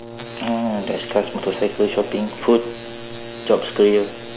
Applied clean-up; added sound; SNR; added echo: none; Brass instrument; 15 dB; none.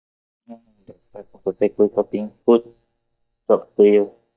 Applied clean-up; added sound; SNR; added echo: neural mask model DeepFilterNet 3.